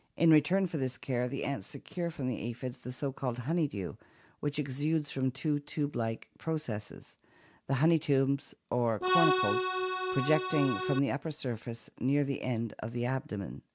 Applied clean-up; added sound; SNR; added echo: none; Accordion; -2 dB; none.